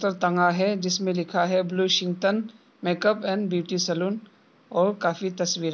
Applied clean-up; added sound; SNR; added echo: none; none; none; none.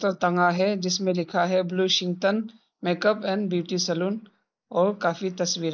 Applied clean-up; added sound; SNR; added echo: neural mask model Resemble Enhance denoiser.